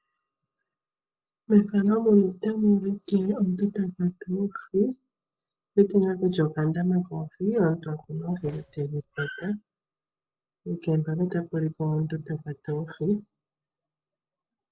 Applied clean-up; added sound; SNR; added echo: neural separator model SepFormer DNS4.